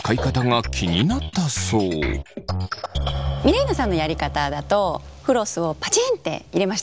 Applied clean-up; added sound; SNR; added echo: none; none; none; none.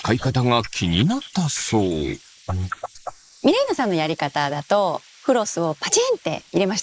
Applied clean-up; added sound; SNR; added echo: neural mask model Resemble Enhance denoiser.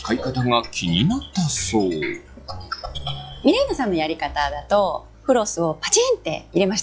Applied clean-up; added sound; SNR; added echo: classical method log-MMSE.